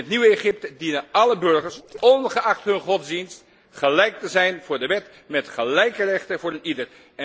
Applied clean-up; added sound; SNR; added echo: neural separator model SepFormer DNS4.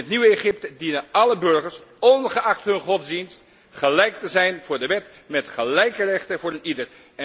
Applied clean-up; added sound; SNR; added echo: none; none; none; none.